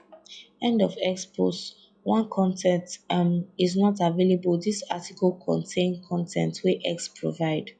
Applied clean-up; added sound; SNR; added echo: classical method log-MMSE.